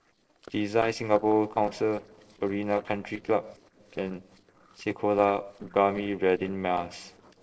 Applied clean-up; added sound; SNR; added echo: neural separator model SepFormer DNS4.